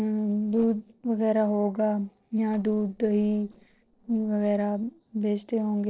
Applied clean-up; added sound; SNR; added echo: neural separator model SepFormer DNS4.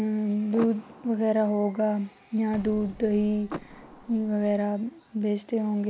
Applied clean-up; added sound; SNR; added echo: none; Explosion + Door / Car; 18 dB; none.